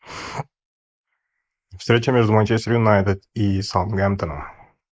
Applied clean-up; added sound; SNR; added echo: neural mask model Resemble Enhance denoiser.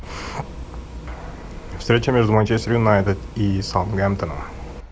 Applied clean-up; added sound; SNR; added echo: none; Bus; 14 dB; none.